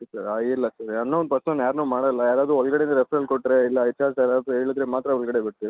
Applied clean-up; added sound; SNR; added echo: none; none; none; none.